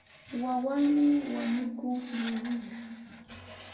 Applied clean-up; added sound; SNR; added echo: none; Screech; 15 dB; reverberation time 1.8 s.